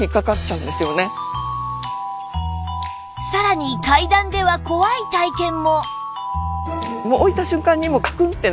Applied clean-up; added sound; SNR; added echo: none; none; none; none.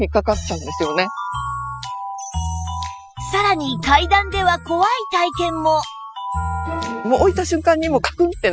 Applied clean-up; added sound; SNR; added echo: classical method spectral subtraction.